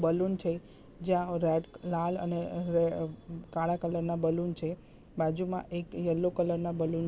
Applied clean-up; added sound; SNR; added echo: none; none; none; none.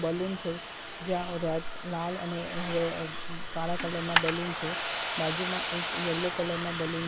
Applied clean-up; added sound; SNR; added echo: none; Coin (dropping) + Domestic sounds, home sounds; 1 dB; none.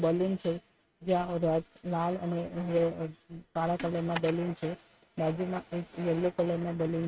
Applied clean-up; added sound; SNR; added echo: neural mask model RNNoise.